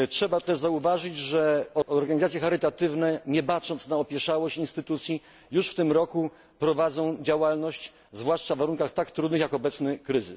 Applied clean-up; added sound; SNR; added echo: none; none; none; none.